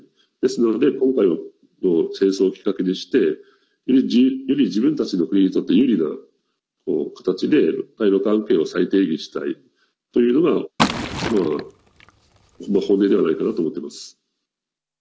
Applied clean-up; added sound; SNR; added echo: none; Liquid; 8 dB; none.